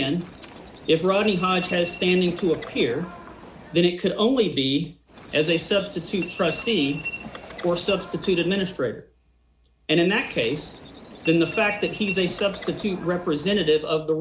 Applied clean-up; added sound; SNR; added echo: none; Subway, metro, underground; 14 dB; none.